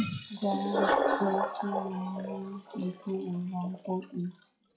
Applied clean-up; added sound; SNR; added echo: classical method WPE with log-MMSE.